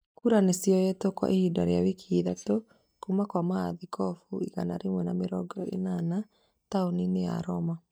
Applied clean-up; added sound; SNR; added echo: neural mask model DeepFilterNet 3.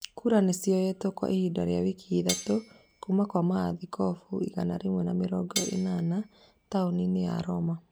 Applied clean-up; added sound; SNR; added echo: none; Cutlery, silverware; 11 dB; none.